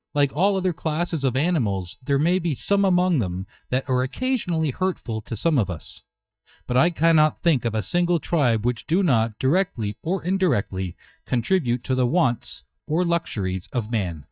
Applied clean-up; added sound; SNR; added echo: neural mask model DeepFilterNet 3.